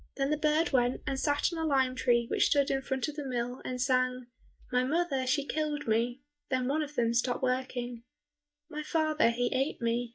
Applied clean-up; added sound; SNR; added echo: neural mask model DeepFilterNet 3.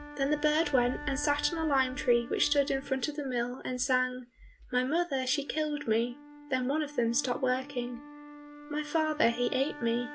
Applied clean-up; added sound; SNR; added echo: none; Wind instrument, woodwind instrument; 15 dB; none.